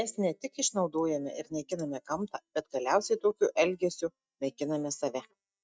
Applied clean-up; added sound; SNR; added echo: neural mask model DeepFilterNet 3.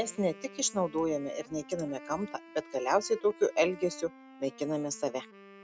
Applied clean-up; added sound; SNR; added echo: none; Wind instrument, woodwind instrument; 19 dB; none.